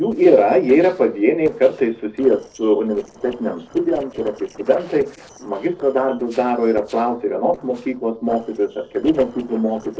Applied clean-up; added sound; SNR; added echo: neural separator model SepFormer DNS4.